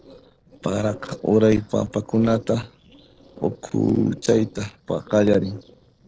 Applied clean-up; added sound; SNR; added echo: neural separator model SepFormer DNS4.